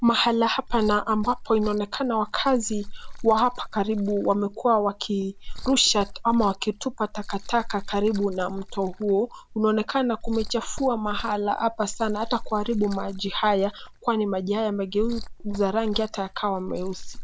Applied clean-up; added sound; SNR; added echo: none; Liquid; 10 dB; none.